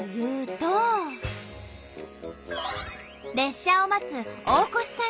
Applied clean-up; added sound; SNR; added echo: none; none; none; none.